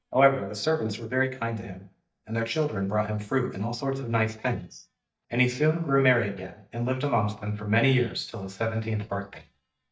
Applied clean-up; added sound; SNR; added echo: neural mask model DeepFilterNet 3.